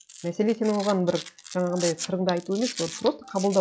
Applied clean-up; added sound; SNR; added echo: classical method log-MMSE.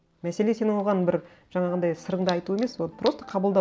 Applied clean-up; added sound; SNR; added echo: none; none; none; none.